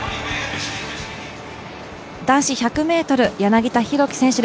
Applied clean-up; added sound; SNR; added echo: none; Drum / Drum kit; 17 dB; none.